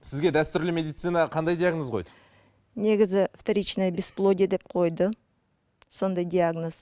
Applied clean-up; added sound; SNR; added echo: none; none; none; none.